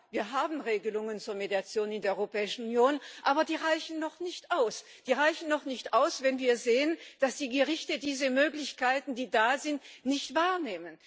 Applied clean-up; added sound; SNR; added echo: none; none; none; none.